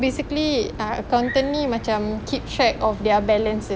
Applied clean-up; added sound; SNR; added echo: none; none; none; none.